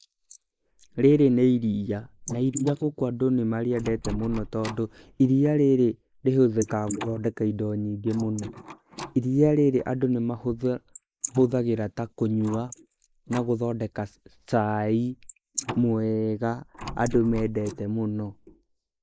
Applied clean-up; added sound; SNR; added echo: neural mask model Resemble Enhance denoiser.